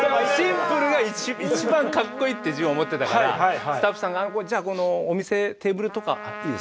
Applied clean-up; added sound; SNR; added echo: none; Trumpet; 14 dB; none.